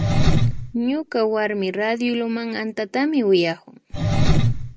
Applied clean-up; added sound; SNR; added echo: none; Engine; -1 dB; none.